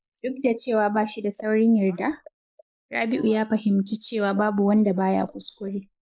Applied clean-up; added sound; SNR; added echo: neural mask model Resemble Enhance denoiser.